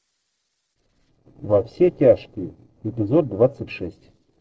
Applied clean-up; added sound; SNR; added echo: neural separator model SepFormer DNS4.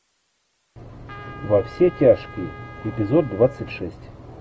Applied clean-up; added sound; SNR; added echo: none; Trumpet; 19 dB; none.